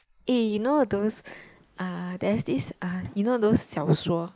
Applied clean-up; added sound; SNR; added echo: neural mask model Resemble Enhance denoiser.